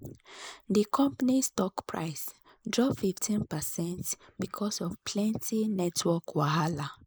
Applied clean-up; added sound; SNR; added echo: neural mask model Resemble Enhance denoiser.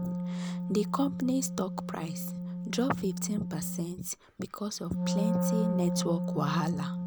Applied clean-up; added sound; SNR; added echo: none; Wind instrument, woodwind instrument; 0 dB; none.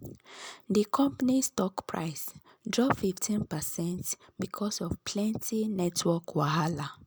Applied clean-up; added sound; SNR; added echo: none; none; none; none.